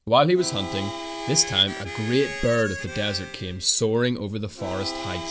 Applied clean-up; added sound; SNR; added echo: none; Harmonica; 10 dB; none.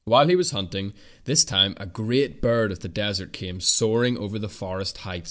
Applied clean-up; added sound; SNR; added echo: none; none; none; none.